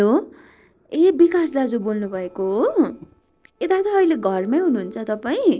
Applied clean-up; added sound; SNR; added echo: neural separator model SepFormer DNS4.